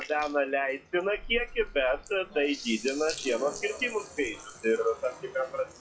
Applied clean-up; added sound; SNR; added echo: classical method WPE with log-MMSE.